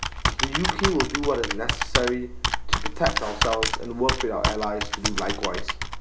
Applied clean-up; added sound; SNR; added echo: none; Computer keyboard; -2 dB; none.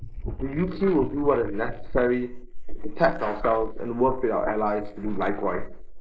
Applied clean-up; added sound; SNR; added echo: neural mask model Resemble Enhance denoiser.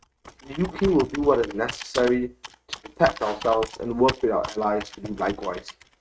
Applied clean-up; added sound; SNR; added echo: neural mask model RNNoise.